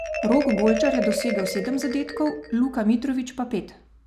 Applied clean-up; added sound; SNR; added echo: none; Marimba, xylophone; 6 dB; none.